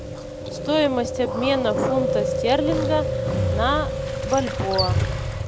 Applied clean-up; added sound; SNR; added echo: none; Motorcycle + Chewing, mastication; 0 dB; none.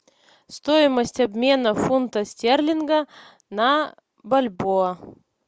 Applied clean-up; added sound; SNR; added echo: none; none; none; none.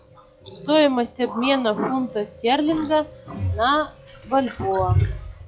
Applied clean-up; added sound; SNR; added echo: classical method log-MMSE.